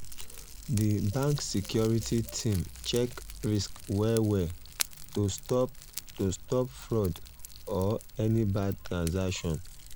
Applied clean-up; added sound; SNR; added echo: none; Fire; 12 dB; none.